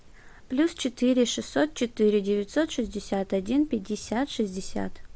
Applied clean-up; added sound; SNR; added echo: none; none; none; none.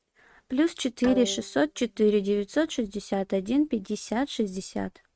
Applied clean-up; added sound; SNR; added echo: neural mask model RNNoise.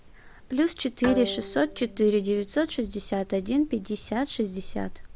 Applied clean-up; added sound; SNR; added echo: none; Bowed string instrument; 13 dB; none.